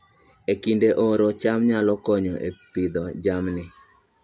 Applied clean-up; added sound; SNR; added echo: none; none; none; none.